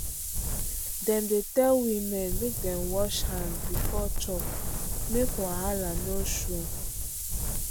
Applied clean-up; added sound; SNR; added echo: none; Wind; -1 dB; none.